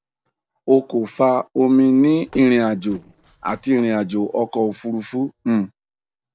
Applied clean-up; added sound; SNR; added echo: neural separator model SepFormer DNS4.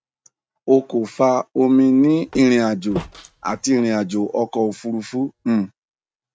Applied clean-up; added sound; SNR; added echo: neural mask model RNNoise.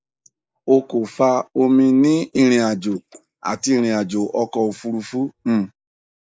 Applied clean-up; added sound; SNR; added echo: neural mask model Resemble Enhance denoiser.